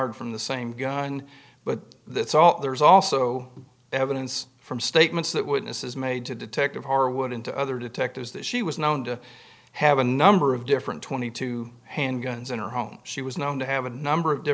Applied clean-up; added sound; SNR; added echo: none; none; none; none.